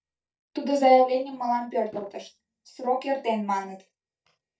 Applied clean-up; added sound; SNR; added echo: neural mask model DeepFilterNet 3.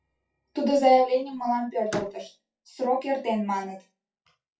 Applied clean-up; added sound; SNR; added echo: classical method WPE with log-MMSE.